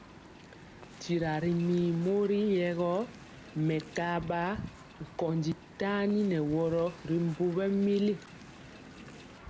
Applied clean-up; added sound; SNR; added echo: none; Wind; 17 dB; none.